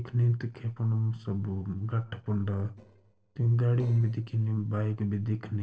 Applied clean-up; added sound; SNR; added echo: neural separator model SepFormer DNS4.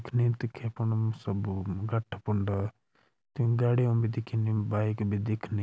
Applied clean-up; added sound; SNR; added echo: none; none; none; none.